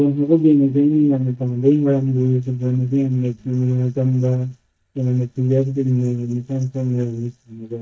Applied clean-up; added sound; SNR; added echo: neural mask model DeepFilterNet 3.